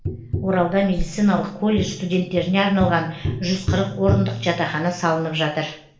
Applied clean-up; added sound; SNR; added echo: none; Tap; 7 dB; reverberation time 0.5 s.